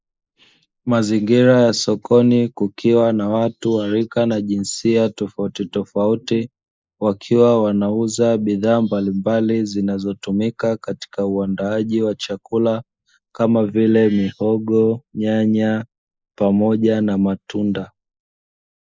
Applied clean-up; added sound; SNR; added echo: neural mask model Resemble Enhance denoiser.